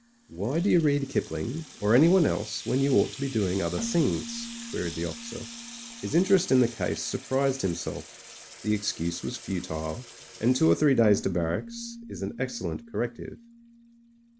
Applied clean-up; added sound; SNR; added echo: none; Sink (filling or washing) / Water tap, faucet + Keyboard (musical); 15 dB; none.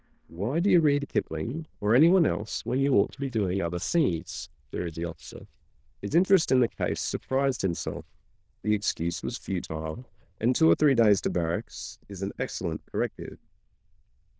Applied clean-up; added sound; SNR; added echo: neural diffusion model UNIVERSE++.